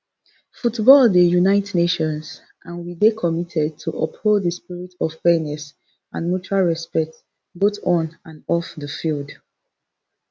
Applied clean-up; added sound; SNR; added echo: none; none; none; none.